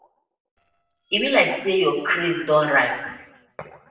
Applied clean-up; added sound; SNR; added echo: neural separator model SepFormer DNS4.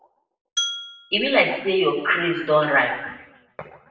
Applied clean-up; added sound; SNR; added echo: none; Glass; 9 dB; reverberation time 0.9 s.